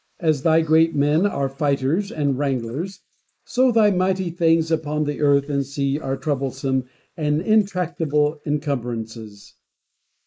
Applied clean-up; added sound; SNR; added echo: neural mask model Resemble Enhance denoiser.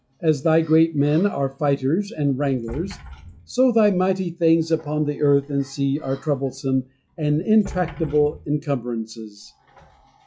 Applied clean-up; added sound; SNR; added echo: classical method log-MMSE.